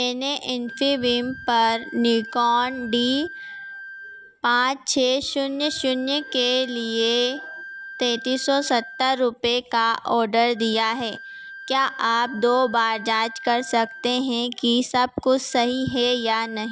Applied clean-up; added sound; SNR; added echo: none; Wind instrument, woodwind instrument; 16 dB; none.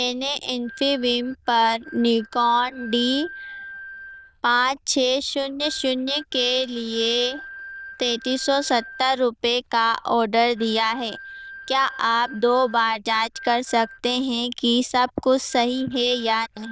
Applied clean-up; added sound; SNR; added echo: neural diffusion model UNIVERSE++.